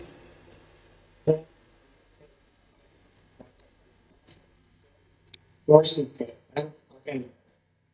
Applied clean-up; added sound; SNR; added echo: neural mask model DeepFilterNet 3.